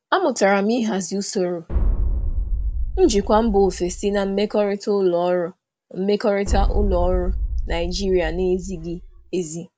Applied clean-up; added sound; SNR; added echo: none; Boom; 2 dB; none.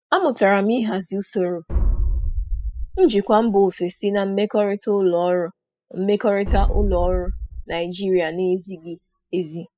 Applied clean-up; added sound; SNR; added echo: classical method spectral subtraction.